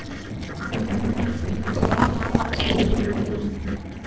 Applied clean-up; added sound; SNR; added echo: neural separator model SepFormer DNS4.